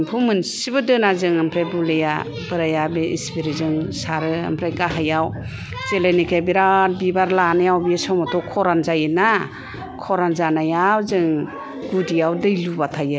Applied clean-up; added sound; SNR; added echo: none; none; none; none.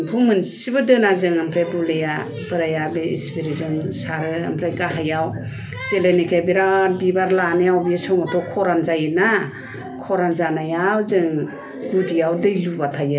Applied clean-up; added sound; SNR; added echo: none; none; none; reverberation time 0.3 s.